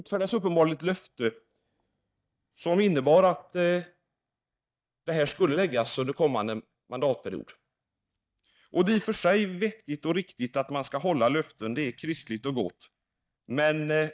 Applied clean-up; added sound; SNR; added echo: neural mask model DeepFilterNet 3.